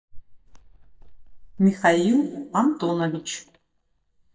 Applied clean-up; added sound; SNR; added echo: neural mask model DeepFilterNet 3.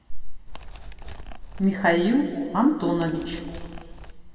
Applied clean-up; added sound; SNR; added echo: none; Animal; 15 dB; reverberation time 2.1 s.